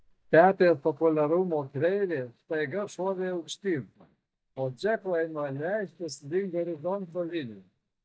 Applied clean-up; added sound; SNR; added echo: neural mask model DeepFilterNet 3.